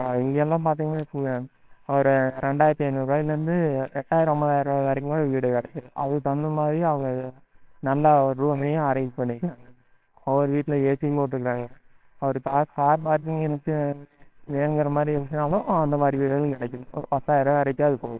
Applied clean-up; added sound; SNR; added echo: neural separator model SepFormer WHAMR!.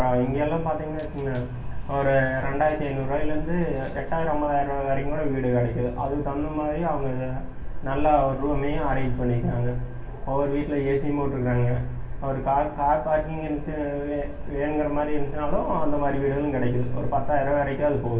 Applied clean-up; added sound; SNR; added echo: none; Wind; 12 dB; reverberation time 0.3 s.